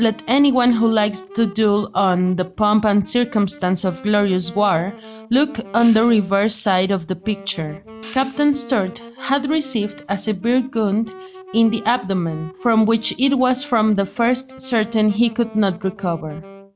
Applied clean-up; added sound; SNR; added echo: none; Hi-hat + Wind instrument, woodwind instrument; 20 dB; none.